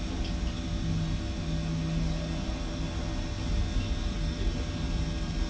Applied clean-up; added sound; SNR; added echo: none; none; none; reverberation time 0.1 s.